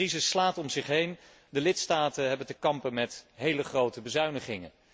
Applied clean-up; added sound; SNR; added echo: none; none; none; none.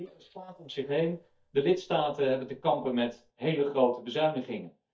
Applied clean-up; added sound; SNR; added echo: neural mask model DeepFilterNet 3.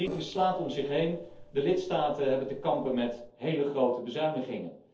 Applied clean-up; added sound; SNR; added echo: neural separator model SepFormer DNS4.